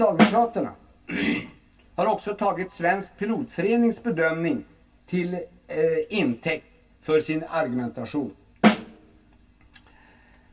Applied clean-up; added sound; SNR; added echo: none; Snare drum; -2 dB; reverberation time 0.1 s.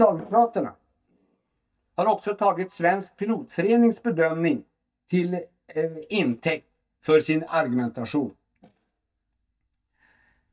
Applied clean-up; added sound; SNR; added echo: neural mask model DeepFilterNet 3.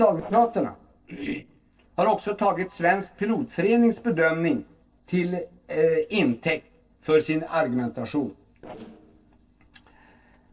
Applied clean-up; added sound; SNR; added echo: neural separator model SepFormer DNS4.